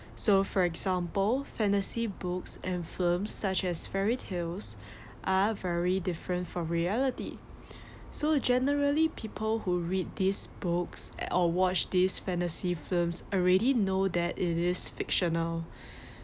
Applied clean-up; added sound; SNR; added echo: none; none; none; none.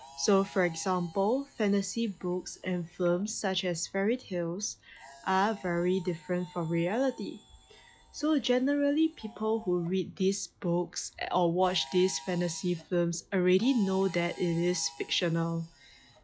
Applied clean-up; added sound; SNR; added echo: classical method log-MMSE.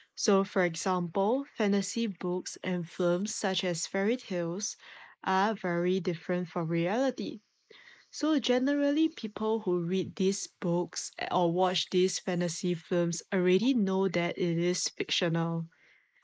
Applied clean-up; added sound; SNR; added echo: neural mask model Resemble Enhance denoiser.